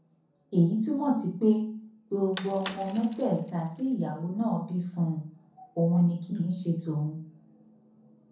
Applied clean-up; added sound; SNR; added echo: none; Bicycle; 15 dB; reverberation time 0.5 s.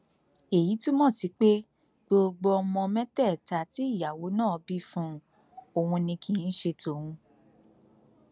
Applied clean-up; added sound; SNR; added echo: none; none; none; none.